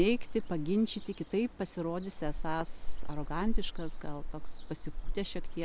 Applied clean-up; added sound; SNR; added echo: none; Ocean; -2 dB; none.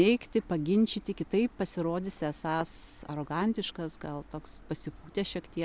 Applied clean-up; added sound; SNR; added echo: none; none; none; none.